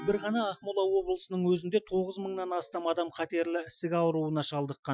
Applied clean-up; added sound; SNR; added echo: classical method Wiener filter.